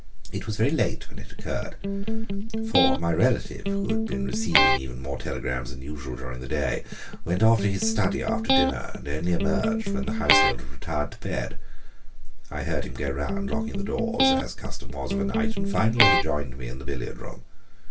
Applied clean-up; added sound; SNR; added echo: none; Electric guitar; 2 dB; reverberation time 0.2 s.